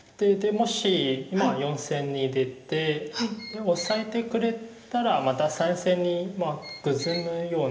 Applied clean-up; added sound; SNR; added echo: none; Squeak; 13 dB; reverberation time 0.8 s.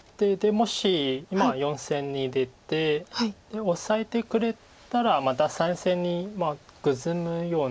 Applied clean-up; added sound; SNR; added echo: none; none; none; none.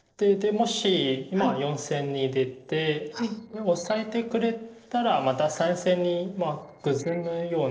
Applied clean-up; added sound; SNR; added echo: neural separator model SepFormer DNS4.